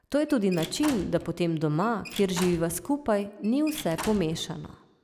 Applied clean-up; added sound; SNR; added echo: none; Squeak / Slam / Wood; 13 dB; none.